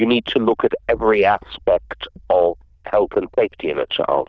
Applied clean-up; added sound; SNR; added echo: neural diffusion model UNIVERSE++.